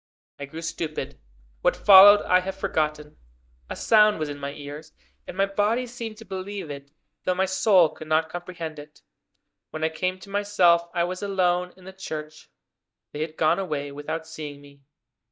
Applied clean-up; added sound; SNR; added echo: neural mask model DeepFilterNet 3.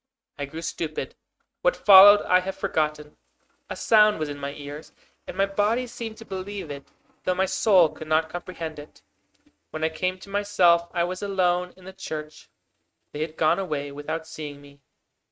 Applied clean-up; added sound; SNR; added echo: neural mask model RNNoise.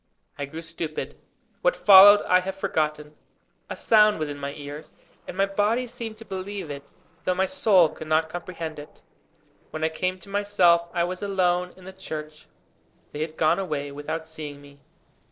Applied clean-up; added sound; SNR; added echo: neural separator model SepFormer DNS4.